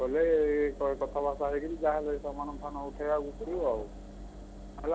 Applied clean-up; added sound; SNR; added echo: none; Engine; 13 dB; none.